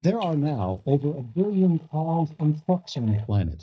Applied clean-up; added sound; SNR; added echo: neural mask model DeepFilterNet 3.